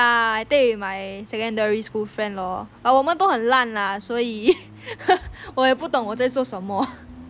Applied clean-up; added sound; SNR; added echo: none; none; none; none.